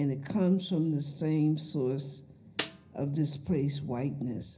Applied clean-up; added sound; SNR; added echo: none; Snare drum; 11 dB; reverberation time 0.5 s.